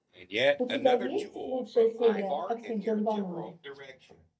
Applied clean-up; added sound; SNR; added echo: neural mask model DeepFilterNet 3.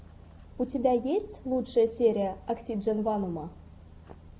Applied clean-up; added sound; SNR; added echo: none; none; none; none.